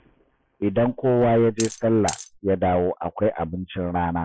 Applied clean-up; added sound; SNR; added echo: classical method Wiener filter.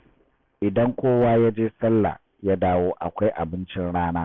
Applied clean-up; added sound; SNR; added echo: none; none; none; none.